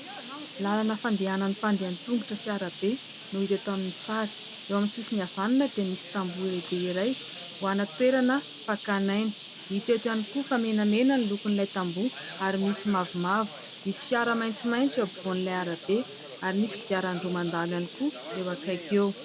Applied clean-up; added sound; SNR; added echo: none; Bird; 12 dB; none.